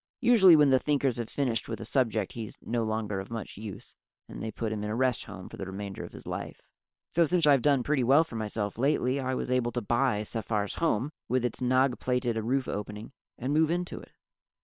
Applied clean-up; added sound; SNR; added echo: neural separator model SepFormer WHAM!.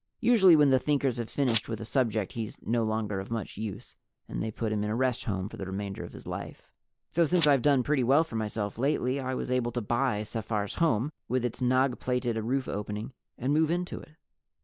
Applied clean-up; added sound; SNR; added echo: neural mask model Resemble Enhance denoiser.